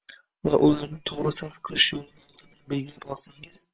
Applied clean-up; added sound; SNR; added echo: neural separator model SepFormer WHAM!.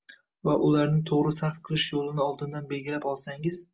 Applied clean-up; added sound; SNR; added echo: none; none; none; none.